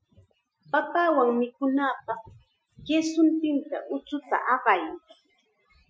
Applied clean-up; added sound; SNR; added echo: classical method Wiener filter.